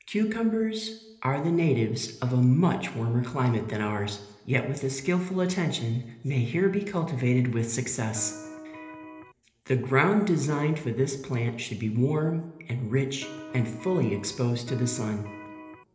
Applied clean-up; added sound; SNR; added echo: none; Electric guitar; 15 dB; reverberation time 1.0 s.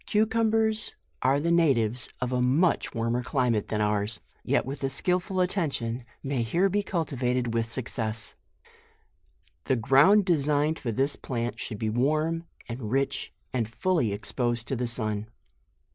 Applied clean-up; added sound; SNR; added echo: none; none; none; none.